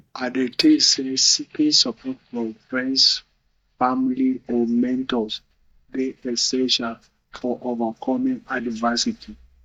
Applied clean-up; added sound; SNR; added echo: neural mask model DeepFilterNet 3.